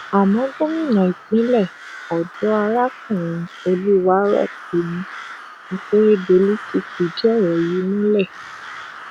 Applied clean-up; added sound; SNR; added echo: none; Crow; 17 dB; none.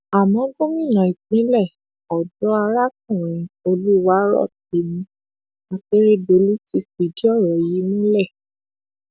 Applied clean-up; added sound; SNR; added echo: none; none; none; none.